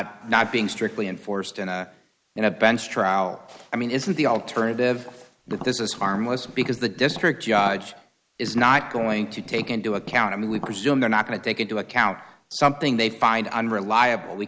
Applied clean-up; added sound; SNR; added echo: none; Tap; 15 dB; none.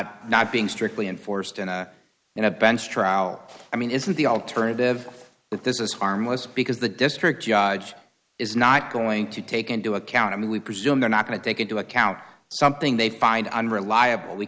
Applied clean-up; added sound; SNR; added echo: none; none; none; none.